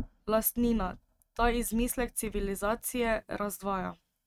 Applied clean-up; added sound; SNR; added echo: neural mask model RNNoise.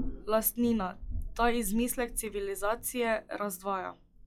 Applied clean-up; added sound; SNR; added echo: classical method log-MMSE.